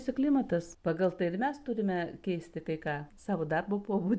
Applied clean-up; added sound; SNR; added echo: none; none; none; none.